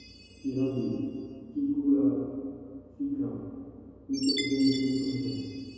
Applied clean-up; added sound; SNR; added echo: none; Chime; 13 dB; reverberation time 2.2 s.